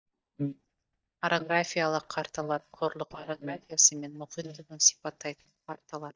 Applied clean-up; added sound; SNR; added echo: neural mask model DeepFilterNet 3.